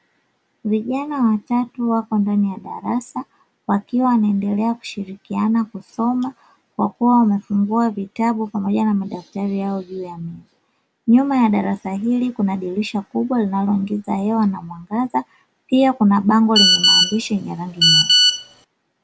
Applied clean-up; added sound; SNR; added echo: none; Telephone; -4 dB; none.